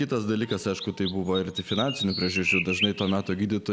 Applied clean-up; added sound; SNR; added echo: none; Chirp, tweet; 5 dB; none.